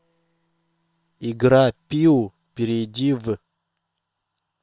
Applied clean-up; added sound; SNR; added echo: neural separator model SepFormer WHAM!.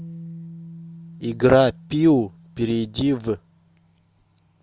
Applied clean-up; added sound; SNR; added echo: none; Bass guitar; 19 dB; none.